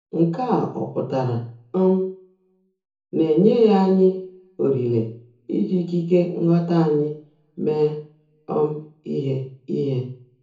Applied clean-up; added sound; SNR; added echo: none; none; none; reverberation time 0.6 s.